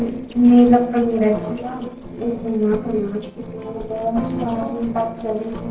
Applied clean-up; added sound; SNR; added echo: neural separator model SepFormer DNS4.